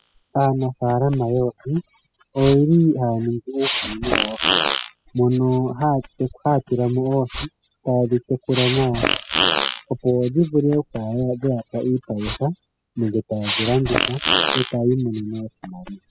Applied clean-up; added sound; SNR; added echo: classical method spectral subtraction.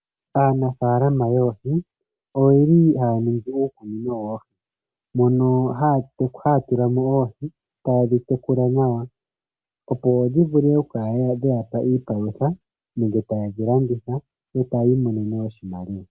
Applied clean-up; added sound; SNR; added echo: none; none; none; none.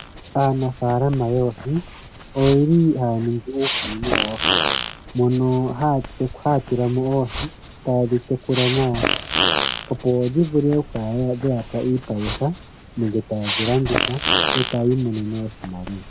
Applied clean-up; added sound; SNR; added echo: none; Fart; 6 dB; none.